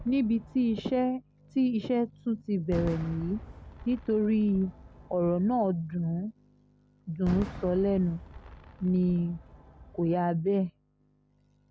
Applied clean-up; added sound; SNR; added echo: none; Fireworks; 16 dB; none.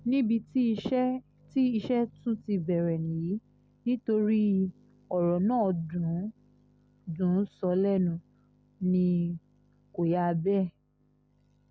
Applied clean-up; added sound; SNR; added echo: none; none; none; none.